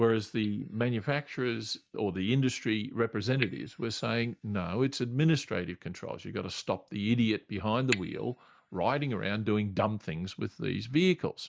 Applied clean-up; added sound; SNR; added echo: neural mask model DeepFilterNet 3.